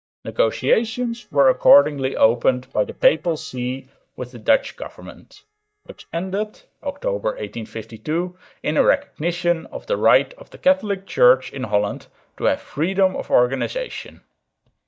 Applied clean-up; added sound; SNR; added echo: neural mask model DeepFilterNet 3.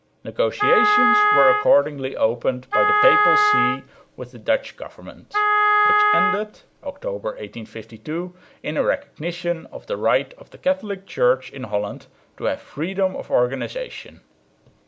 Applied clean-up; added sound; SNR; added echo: none; Wind instrument, woodwind instrument; -4 dB; none.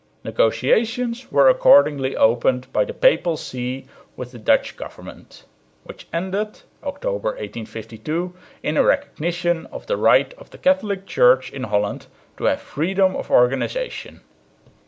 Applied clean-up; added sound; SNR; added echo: none; none; none; none.